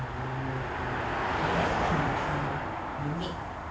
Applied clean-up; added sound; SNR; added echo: none; Car passing by; -4 dB; none.